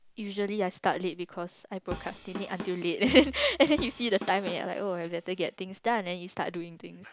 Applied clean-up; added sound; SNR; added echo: none; Drum kit; 13 dB; none.